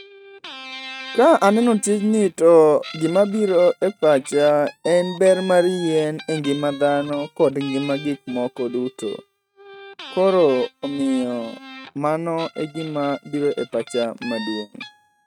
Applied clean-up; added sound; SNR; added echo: neural mask model RNNoise.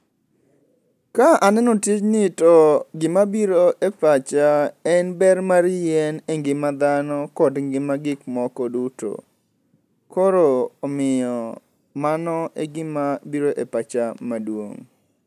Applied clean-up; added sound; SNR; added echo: none; none; none; none.